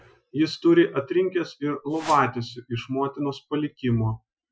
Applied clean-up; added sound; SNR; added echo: classical method Wiener filter.